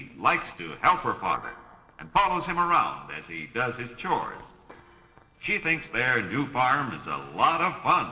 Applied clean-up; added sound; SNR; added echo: neural separator model SepFormer DNS4.